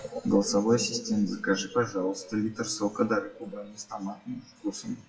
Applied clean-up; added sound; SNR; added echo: classical method WPE with log-MMSE.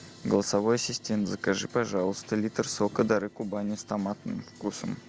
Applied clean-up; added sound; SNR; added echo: none; none; none; none.